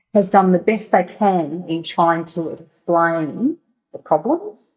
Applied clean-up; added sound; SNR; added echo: neural mask model DeepFilterNet 3.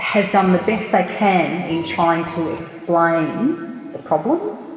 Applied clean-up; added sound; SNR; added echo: none; Printer; 17 dB; reverberation time 2.5 s.